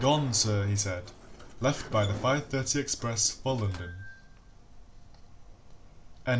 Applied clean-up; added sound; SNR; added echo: none; Sliding door; 17 dB; none.